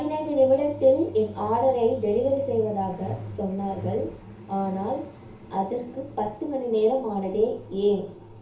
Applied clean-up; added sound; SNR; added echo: none; Truck; 16 dB; reverberation time 0.7 s.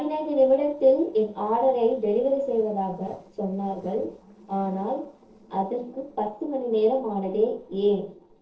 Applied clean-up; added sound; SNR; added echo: neural separator model SepFormer DNS4.